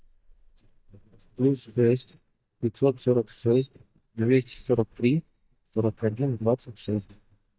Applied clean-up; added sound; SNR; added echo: neural mask model DeepFilterNet 3.